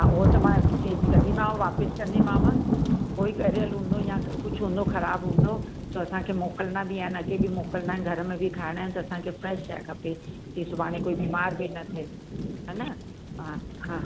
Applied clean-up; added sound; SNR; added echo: none; Thunder / Rain; -4 dB; none.